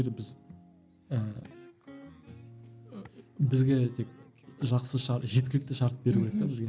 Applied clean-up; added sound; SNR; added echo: none; none; none; none.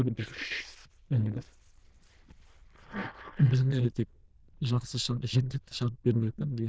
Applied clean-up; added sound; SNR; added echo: neural diffusion model UNIVERSE++.